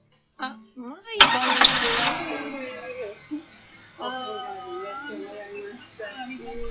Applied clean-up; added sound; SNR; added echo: classical method log-MMSE.